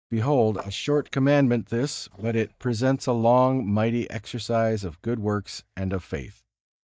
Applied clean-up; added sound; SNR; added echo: neural mask model DeepFilterNet 3.